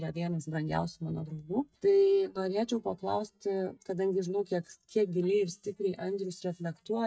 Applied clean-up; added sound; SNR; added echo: neural mask model DeepFilterNet 3.